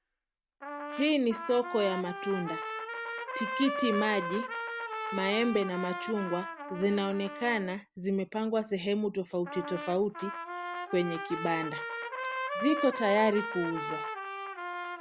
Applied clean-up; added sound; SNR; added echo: none; Trumpet; 6 dB; none.